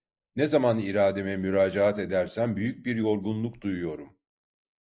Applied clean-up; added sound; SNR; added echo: neural mask model Resemble Enhance denoiser.